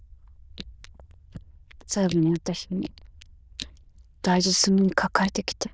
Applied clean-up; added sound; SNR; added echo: neural diffusion model UNIVERSE++.